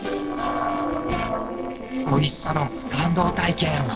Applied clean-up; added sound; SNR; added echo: neural separator model SepFormer DNS4.